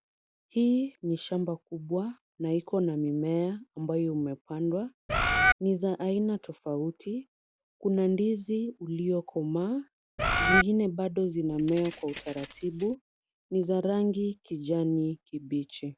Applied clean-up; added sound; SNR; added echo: none; Keys jangling + Bird; -2 dB; none.